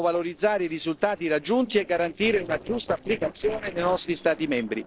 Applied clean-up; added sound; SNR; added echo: neural separator model SepFormer DNS4.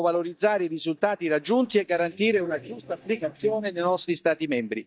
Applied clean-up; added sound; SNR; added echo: neural mask model DeepFilterNet 3.